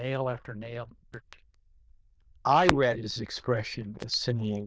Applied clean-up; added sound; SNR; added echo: neural diffusion model UNIVERSE++.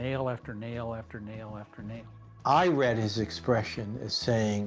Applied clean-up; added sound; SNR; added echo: none; none; none; none.